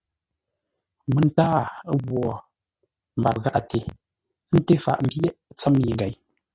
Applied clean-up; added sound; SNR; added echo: none; none; none; none.